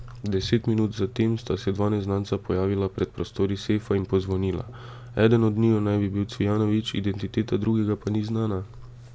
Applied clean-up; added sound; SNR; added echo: none; none; none; none.